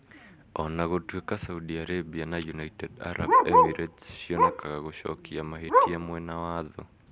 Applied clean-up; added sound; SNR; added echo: none; Bark; -5 dB; none.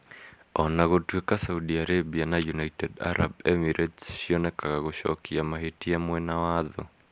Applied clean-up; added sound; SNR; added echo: none; none; none; none.